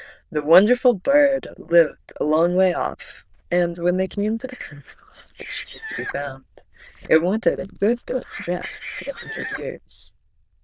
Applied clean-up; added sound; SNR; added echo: neural diffusion model UNIVERSE++.